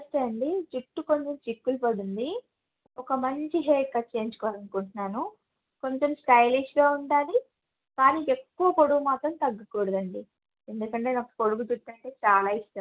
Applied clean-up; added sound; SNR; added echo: none; none; none; none.